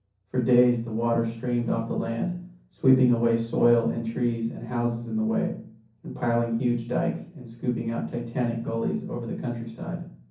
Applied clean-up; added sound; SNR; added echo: none; none; none; reverberation time 0.6 s.